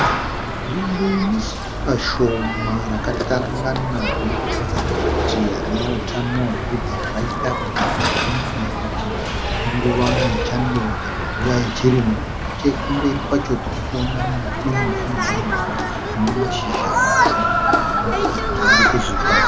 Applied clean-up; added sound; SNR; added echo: none; Human group actions; -3 dB; none.